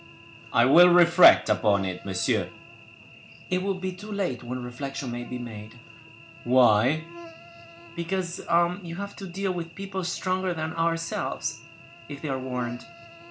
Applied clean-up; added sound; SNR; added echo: none; Cricket / Buzz; 20 dB; none.